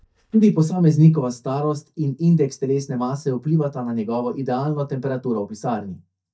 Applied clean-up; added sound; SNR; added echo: neural mask model DeepFilterNet 3.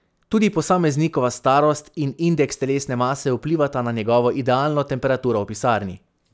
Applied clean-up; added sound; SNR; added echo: none; none; none; none.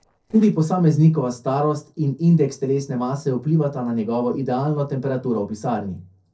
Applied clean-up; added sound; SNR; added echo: neural separator model SepFormer DNS4.